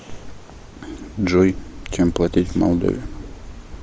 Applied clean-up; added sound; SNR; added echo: none; none; none; none.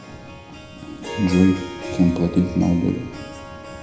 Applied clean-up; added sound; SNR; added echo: none; Harp; 13 dB; reverberation time 0.7 s.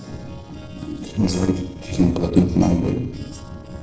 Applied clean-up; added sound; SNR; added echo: neural separator model SepFormer DNS4.